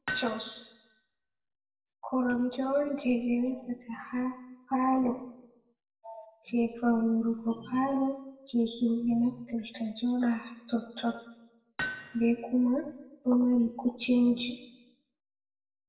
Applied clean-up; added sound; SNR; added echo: none; Hammer; 11 dB; reverberation time 0.8 s.